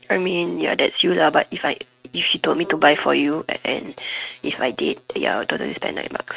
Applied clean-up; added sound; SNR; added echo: neural mask model RNNoise.